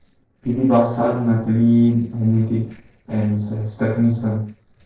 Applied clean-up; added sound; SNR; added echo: neural separator model SepFormer DNS4.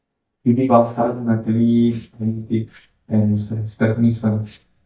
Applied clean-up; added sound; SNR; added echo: neural mask model DeepFilterNet 3.